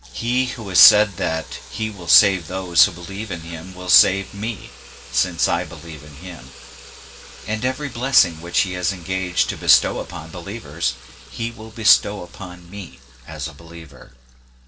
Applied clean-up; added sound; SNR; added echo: none; Sink (filling or washing) / Water tap, faucet; 18 dB; reverberation time 0.2 s.